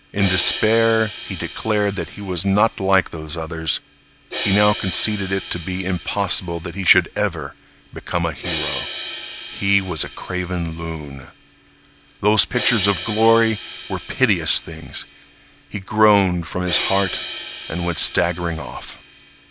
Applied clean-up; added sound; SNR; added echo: none; Crash cymbal; 11 dB; none.